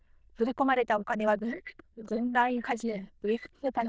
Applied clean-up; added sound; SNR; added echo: neural diffusion model UNIVERSE++.